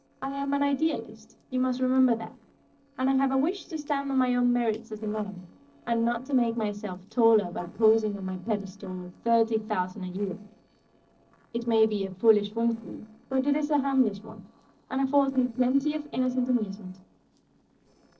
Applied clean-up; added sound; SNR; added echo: neural separator model SepFormer DNS4.